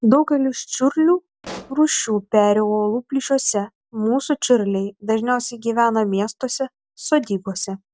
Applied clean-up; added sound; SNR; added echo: none; Explosion; 19 dB; none.